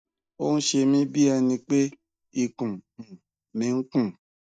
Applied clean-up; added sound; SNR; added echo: neural mask model DeepFilterNet 3.